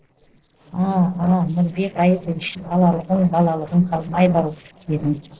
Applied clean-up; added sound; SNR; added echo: neural separator model SepFormer DNS4.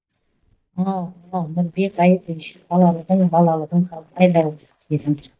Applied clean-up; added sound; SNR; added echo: neural mask model DeepFilterNet 3.